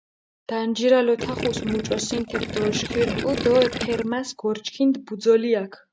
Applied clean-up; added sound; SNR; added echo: none; Gurgling; 6 dB; none.